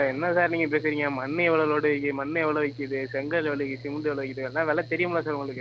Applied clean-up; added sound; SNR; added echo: none; Mechanical fan; 17 dB; none.